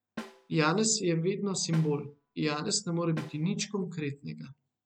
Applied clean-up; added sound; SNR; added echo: none; Snare drum; 18 dB; none.